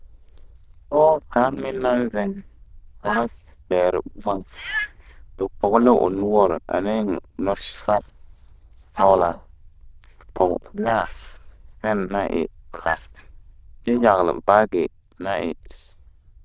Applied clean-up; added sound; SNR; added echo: neural diffusion model UNIVERSE++.